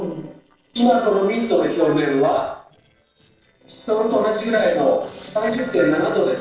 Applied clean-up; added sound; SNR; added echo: neural separator model SepFormer DNS4.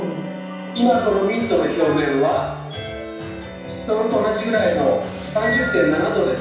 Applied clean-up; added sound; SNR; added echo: none; Bowed string instrument; 14 dB; reverberation time 0.9 s.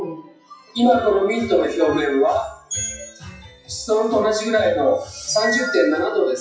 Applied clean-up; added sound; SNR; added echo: classical method WPE with log-MMSE.